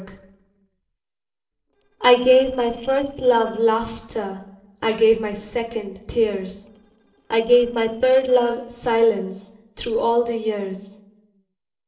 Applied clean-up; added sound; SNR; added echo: neural separator model SepFormer DNS4.